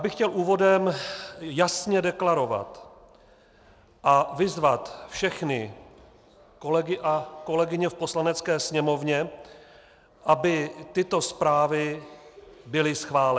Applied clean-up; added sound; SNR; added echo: none; none; none; none.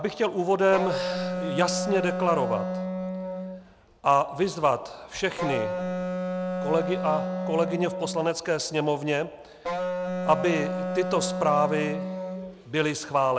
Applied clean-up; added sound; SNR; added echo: none; Wind instrument, woodwind instrument; 4 dB; none.